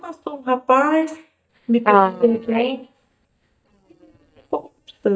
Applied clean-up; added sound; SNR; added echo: neural mask model DeepFilterNet 3.